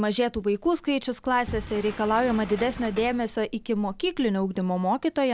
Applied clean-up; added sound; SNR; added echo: none; Sliding door; 14 dB; none.